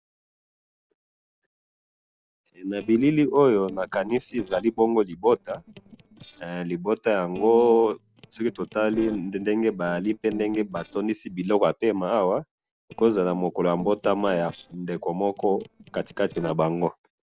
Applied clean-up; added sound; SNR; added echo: neural separator model SepFormer DNS4.